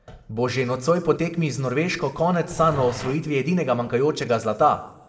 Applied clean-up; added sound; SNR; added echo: none; Growling; 12 dB; reverberation time 1.2 s.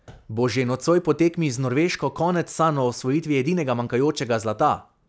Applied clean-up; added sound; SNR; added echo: none; none; none; none.